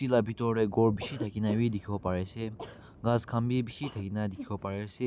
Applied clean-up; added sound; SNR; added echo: none; Cough; 17 dB; none.